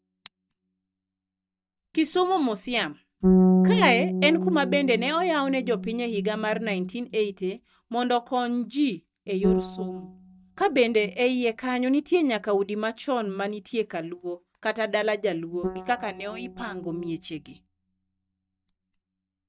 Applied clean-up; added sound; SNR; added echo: neural mask model DeepFilterNet 3.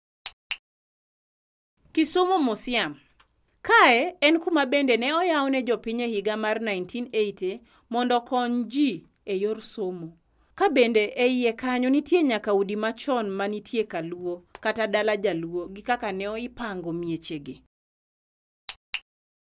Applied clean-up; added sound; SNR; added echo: none; none; none; none.